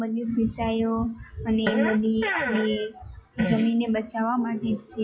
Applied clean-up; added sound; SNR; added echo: classical method log-MMSE.